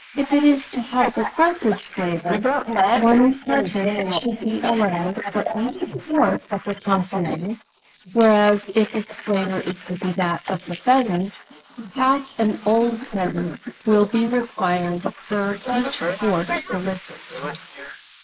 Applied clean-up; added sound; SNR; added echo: neural mask model Resemble Enhance denoiser.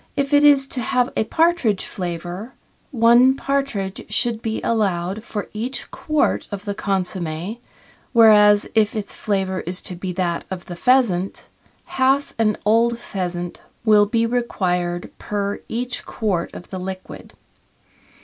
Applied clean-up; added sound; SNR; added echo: none; none; none; none.